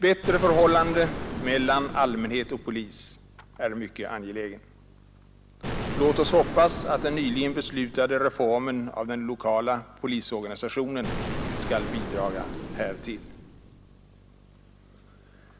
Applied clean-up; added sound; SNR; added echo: none; Explosion; 9 dB; none.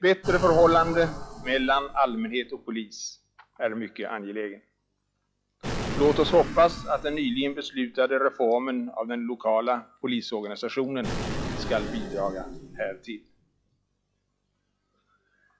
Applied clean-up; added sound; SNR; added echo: classical method log-MMSE.